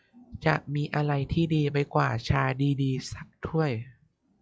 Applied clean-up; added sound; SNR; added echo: classical method log-MMSE.